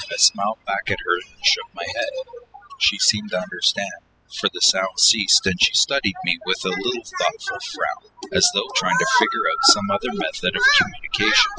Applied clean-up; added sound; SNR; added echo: classical method spectral subtraction.